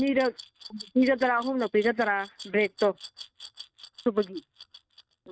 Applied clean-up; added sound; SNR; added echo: neural mask model RNNoise.